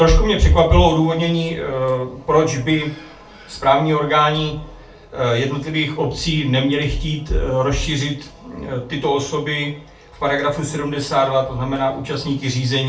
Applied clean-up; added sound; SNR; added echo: none; none; none; reverberation time 0.3 s.